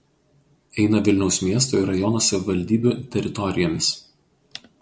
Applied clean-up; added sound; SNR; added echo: none; none; none; none.